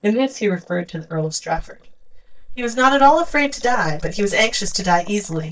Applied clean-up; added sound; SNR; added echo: neural mask model DeepFilterNet 3.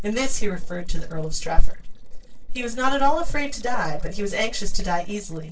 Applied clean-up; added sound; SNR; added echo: neural separator model SepFormer DNS4.